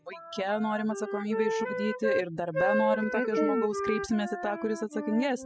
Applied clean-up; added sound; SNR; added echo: classical method spectral subtraction.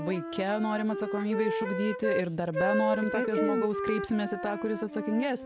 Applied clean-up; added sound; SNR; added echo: none; Wind instrument, woodwind instrument; 3 dB; none.